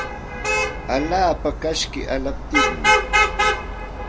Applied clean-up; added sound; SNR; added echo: none; Traffic noise, roadway noise / Vehicle horn, car horn, honking; -4 dB; none.